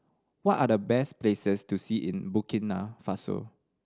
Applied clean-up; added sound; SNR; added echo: none; none; none; none.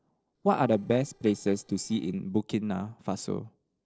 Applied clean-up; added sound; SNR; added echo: neural separator model SepFormer DNS4.